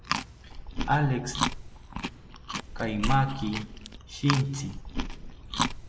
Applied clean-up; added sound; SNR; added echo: none; Chewing, mastication; 2 dB; none.